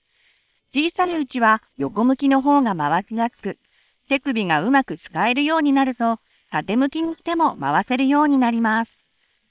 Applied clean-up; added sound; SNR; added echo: neural separator model SepFormer WHAM!.